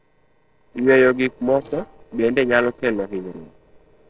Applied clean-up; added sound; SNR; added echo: neural separator model SepFormer DNS4.